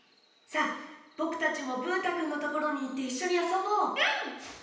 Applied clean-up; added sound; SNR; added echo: none; none; none; reverberation time 0.9 s.